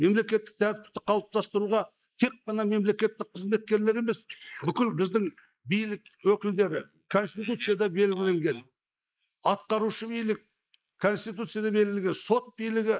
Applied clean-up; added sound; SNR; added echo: neural mask model Resemble Enhance denoiser.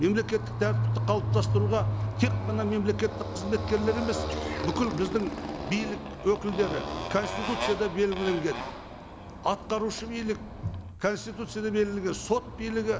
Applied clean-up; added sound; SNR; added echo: none; Motorcycle; 3 dB; none.